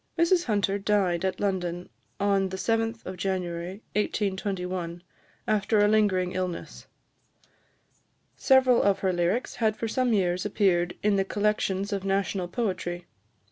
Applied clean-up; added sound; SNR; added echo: none; none; none; none.